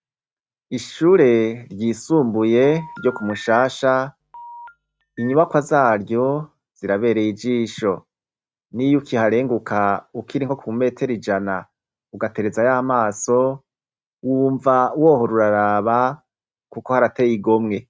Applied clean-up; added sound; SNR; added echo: neural mask model RNNoise.